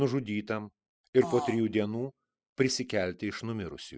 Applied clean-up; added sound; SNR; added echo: classical method spectral subtraction.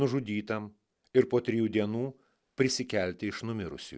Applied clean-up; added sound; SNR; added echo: none; none; none; none.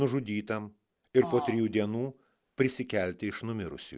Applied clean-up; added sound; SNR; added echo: none; Fart; 8 dB; none.